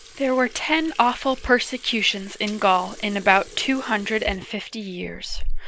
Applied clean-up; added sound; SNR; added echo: none; Sink (filling or washing) / Water tap, faucet; 9 dB; none.